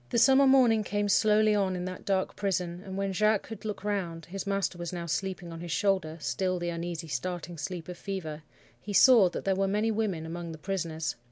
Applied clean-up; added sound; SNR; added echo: none; none; none; none.